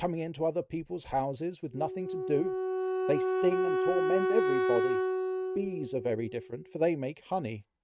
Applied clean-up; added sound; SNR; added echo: neural mask model RNNoise.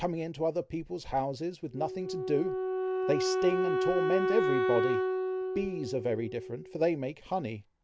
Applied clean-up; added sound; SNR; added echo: none; Wind instrument, woodwind instrument; 0 dB; none.